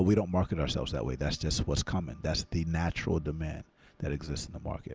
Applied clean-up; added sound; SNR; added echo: none; none; none; none.